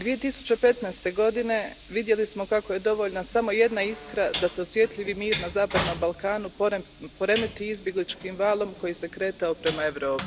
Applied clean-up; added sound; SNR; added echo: none; Train; 10 dB; none.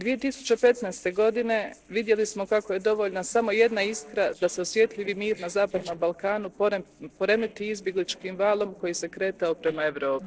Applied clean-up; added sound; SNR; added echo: neural separator model SepFormer DNS4.